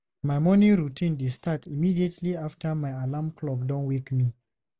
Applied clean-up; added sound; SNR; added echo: none; none; none; none.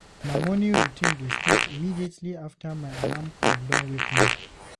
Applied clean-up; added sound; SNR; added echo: none; Fart; -4 dB; none.